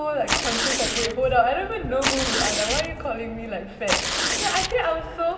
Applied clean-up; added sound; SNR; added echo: none; Tearing; 2 dB; reverberation time 2.3 s.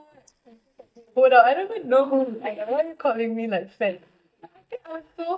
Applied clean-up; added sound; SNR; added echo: neural mask model DeepFilterNet 3.